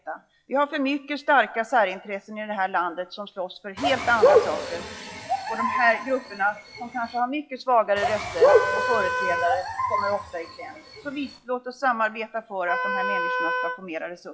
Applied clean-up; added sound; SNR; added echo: classical method log-MMSE.